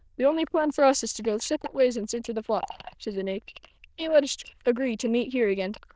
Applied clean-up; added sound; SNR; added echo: neural diffusion model UNIVERSE++.